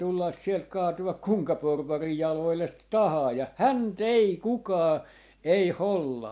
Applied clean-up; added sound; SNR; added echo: none; none; none; none.